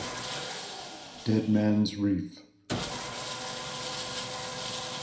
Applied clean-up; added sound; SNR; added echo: none; Sawing; 5 dB; reverberation time 0.5 s.